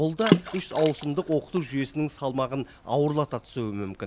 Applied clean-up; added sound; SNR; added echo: none; Water / Splash, splatter; 3 dB; none.